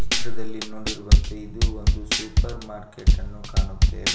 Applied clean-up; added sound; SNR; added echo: none; Drum / Drum kit; -4 dB; reverberation time 0.9 s.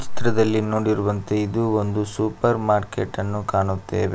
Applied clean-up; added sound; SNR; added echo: none; none; none; none.